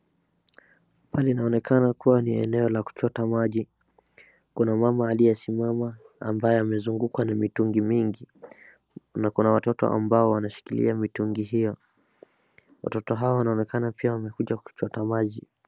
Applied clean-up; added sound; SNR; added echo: none; none; none; none.